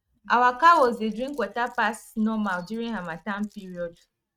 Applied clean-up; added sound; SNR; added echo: neural mask model RNNoise.